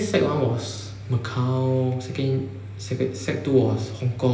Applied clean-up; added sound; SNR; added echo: none; none; none; reverberation time 1.0 s.